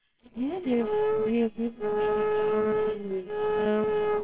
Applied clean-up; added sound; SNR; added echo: neural separator model SepFormer WHAMR!.